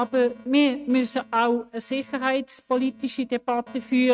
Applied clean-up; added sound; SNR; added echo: neural mask model RNNoise.